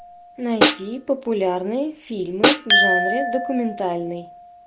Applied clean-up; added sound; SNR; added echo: none; Snare drum + Glass; -2 dB; none.